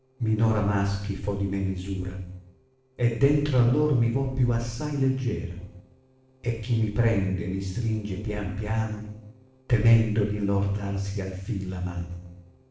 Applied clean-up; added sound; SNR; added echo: neural separator model SepFormer DNS4.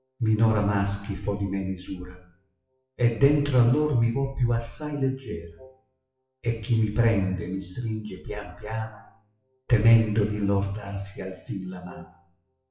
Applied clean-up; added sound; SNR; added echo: classical method WPE with log-MMSE.